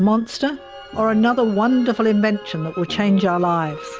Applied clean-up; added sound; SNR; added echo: none; none; none; none.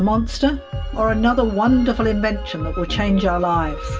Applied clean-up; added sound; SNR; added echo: none; Bass drum; 8 dB; reverberation time 0.1 s.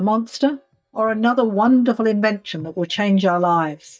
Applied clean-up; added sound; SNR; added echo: neural mask model DeepFilterNet 3.